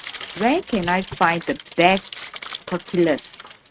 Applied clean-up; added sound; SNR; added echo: neural mask model RNNoise.